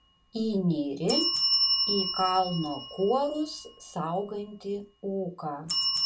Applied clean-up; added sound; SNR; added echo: none; Bell; 1 dB; reverberation time 0.2 s.